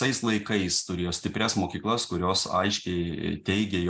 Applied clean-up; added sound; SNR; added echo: none; none; none; none.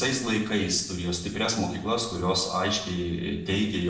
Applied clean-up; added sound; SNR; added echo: neural separator model SepFormer DNS4.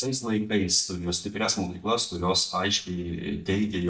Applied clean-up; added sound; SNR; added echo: neural mask model DeepFilterNet 3.